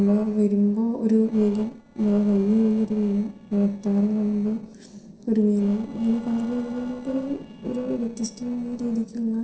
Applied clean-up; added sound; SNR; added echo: neural separator model SepFormer DNS4.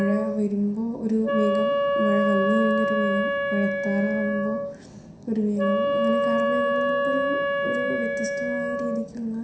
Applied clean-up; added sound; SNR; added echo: none; Wind instrument, woodwind instrument; -1 dB; reverberation time 0.7 s.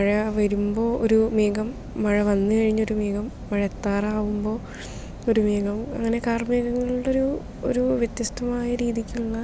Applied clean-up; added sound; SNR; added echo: none; none; none; none.